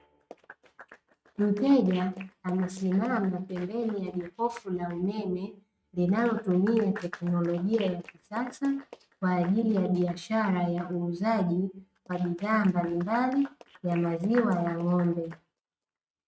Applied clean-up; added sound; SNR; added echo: neural mask model RNNoise.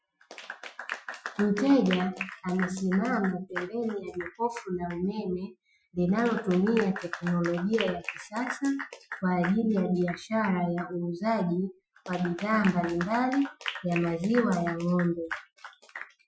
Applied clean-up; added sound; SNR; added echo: classical method Wiener filter.